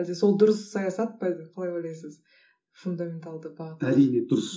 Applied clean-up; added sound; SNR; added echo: none; none; none; reverberation time 0.2 s.